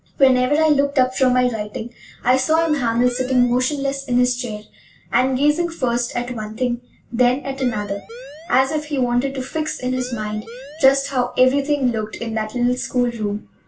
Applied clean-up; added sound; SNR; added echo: none; Siren; 15 dB; reverberation time 0.2 s.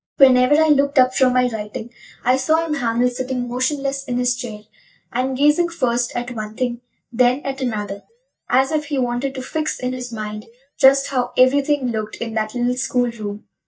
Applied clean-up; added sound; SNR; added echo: neural mask model DeepFilterNet 3.